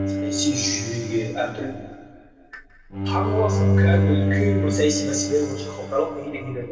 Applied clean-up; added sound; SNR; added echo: none; Bowed string instrument; -3 dB; reverberation time 2.4 s.